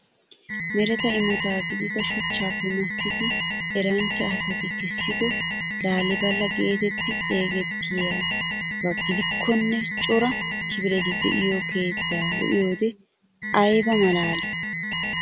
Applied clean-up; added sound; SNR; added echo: none; Alarm; 2 dB; none.